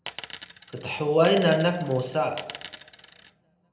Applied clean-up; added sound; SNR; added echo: none; Coin (dropping); 16 dB; reverberation time 0.8 s.